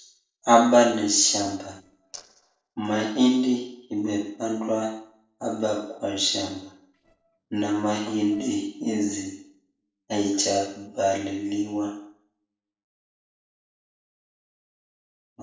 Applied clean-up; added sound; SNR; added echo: neural separator model SepFormer DNS4.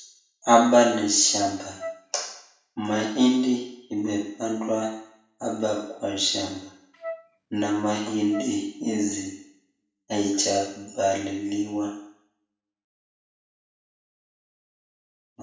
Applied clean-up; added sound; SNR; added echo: none; Wind instrument, woodwind instrument; 12 dB; reverberation time 0.7 s.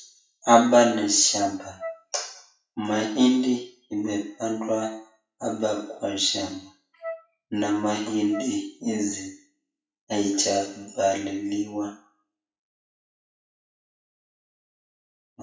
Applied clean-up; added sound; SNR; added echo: classical method WPE with log-MMSE.